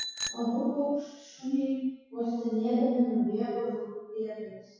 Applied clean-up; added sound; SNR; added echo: classical method WPE with log-MMSE.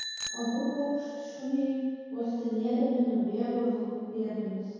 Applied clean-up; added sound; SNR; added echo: none; Bicycle bell; 15 dB; reverberation time 2.0 s.